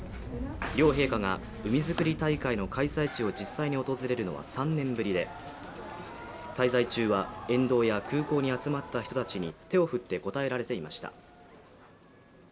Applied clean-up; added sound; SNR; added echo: none; none; none; none.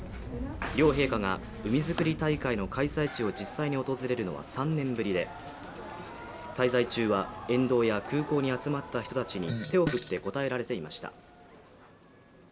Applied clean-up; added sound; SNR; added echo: none; Fart; 8 dB; none.